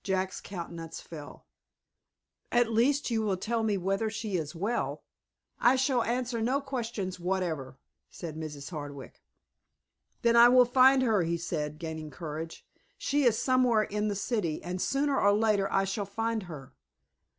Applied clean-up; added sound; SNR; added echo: none; none; none; none.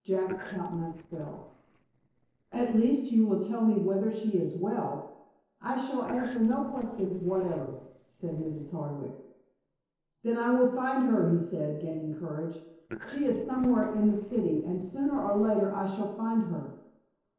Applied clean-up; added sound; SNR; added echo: neural separator model SepFormer DNS4.